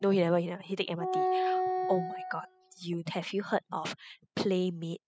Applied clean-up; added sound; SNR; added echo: classical method spectral subtraction.